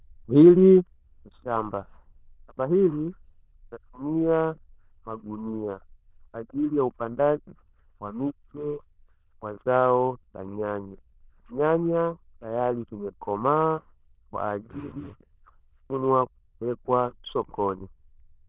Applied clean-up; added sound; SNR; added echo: neural diffusion model UNIVERSE++.